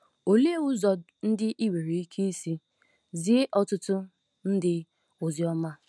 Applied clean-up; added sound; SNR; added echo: none; none; none; none.